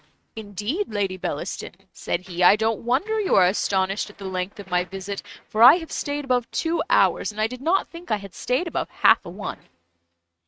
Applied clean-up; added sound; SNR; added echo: neural mask model RNNoise.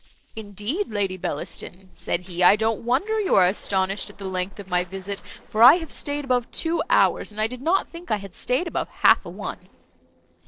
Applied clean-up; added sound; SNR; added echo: neural separator model SepFormer DNS4.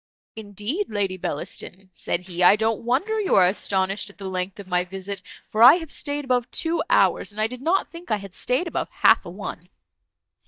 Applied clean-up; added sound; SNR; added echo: neural mask model DeepFilterNet 3.